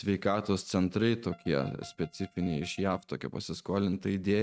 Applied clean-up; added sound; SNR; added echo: neural mask model RNNoise.